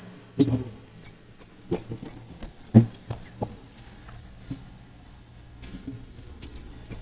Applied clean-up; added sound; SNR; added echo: neural mask model DeepFilterNet 3.